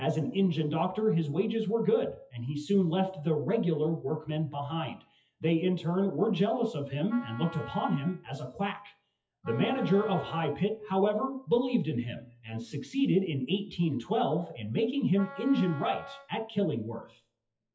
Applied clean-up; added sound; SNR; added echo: classical method WPE with log-MMSE.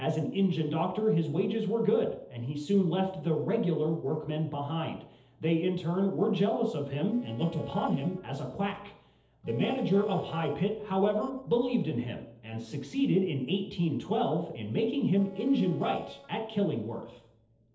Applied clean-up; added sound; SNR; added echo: neural separator model SepFormer DNS4.